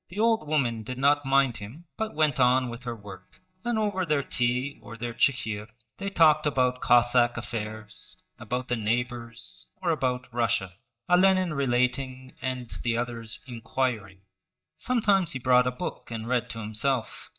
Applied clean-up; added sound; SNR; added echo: neural mask model DeepFilterNet 3.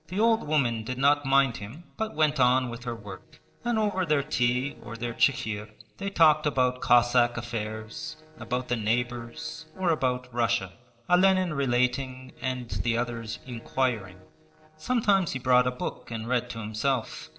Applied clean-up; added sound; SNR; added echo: neural separator model SepFormer DNS4.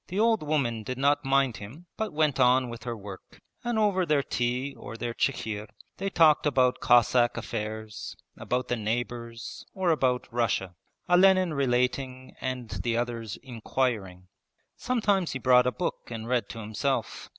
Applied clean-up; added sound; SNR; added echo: none; none; none; none.